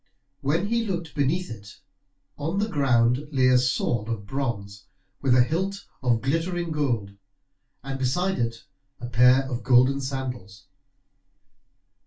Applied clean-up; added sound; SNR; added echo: none; none; none; reverberation time 0.2 s.